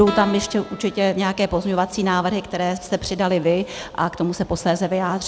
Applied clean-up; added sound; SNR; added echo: none; Keyboard (musical); 16 dB; none.